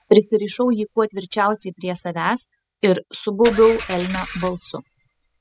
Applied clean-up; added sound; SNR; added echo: classical method spectral subtraction.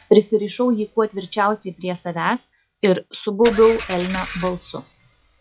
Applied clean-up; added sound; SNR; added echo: classical method log-MMSE.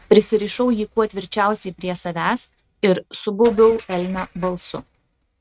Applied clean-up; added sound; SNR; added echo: neural mask model RNNoise.